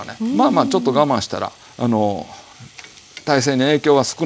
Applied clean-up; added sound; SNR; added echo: none; none; none; none.